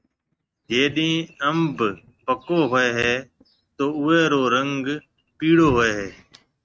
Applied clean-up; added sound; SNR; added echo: neural mask model RNNoise.